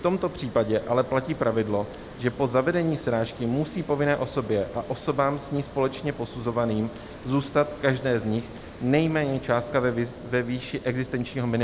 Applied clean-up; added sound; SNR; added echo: none; Water; 16 dB; none.